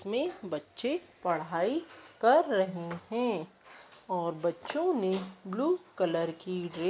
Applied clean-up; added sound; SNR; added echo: none; none; none; none.